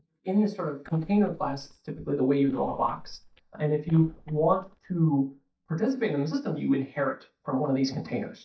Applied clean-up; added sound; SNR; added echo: neural mask model DeepFilterNet 3.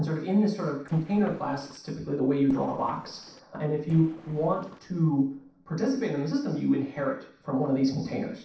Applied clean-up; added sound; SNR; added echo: neural separator model SepFormer DNS4.